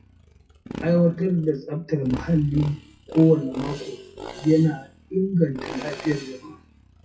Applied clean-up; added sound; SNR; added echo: classical method WPE with log-MMSE.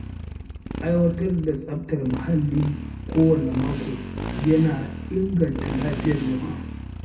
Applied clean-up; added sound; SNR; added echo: none; Motorcycle; 8 dB; reverberation time 0.3 s.